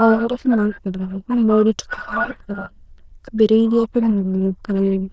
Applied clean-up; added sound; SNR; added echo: neural diffusion model UNIVERSE++.